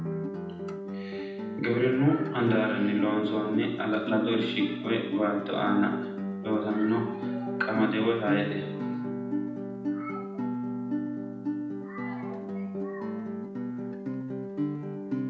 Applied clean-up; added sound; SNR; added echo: none; Guitar; 2 dB; reverberation time 0.8 s.